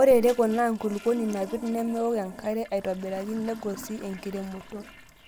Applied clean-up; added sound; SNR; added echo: none; Toilet flush; 18 dB; none.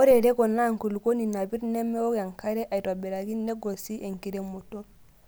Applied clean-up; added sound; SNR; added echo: none; none; none; none.